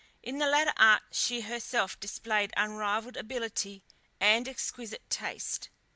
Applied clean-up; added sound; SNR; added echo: none; none; none; none.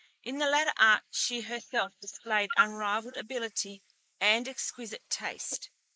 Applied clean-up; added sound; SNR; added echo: neural mask model Resemble Enhance denoiser.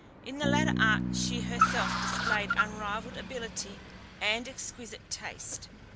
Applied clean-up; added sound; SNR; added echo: none; Car + Bass guitar; -2 dB; none.